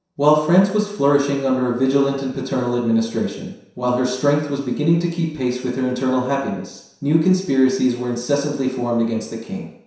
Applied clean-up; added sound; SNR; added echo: none; none; none; reverberation time 0.7 s.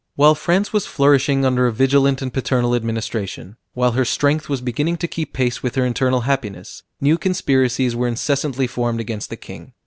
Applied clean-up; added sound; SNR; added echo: none; none; none; none.